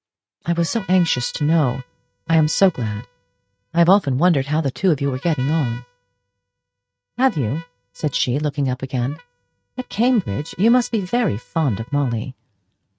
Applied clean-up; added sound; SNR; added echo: neural mask model RNNoise.